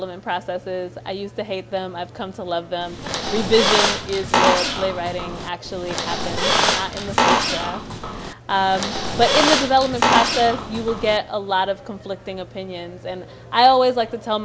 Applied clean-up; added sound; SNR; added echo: none; Squeak; -1 dB; none.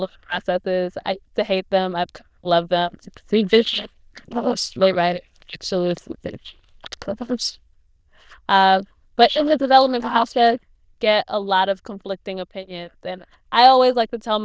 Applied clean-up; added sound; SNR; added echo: neural diffusion model UNIVERSE++.